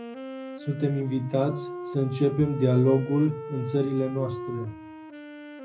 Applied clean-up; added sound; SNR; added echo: none; Wind instrument, woodwind instrument; 11 dB; reverberation time 0.4 s.